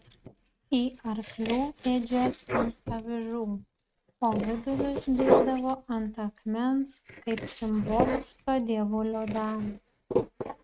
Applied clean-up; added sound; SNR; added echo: neural mask model RNNoise.